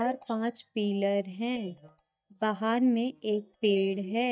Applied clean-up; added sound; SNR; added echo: neural mask model DeepFilterNet 3.